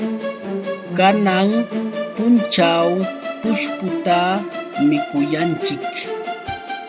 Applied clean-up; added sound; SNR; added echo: none; Musical instrument; 6 dB; none.